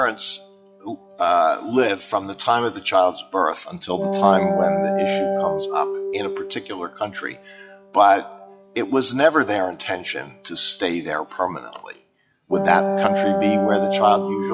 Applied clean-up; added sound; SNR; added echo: classical method log-MMSE.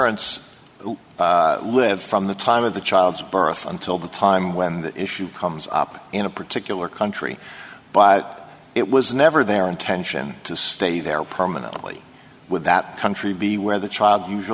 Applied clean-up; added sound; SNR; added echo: none; none; none; none.